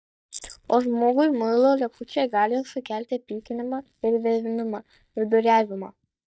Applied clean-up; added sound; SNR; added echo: neural mask model DeepFilterNet 3.